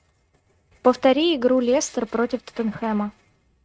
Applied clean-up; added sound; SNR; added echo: neural mask model RNNoise.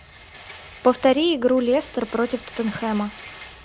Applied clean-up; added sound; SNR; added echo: none; Rattle; 17 dB; none.